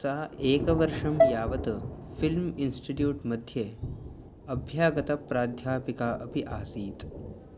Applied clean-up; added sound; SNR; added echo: none; Thunder / Rain; 9 dB; none.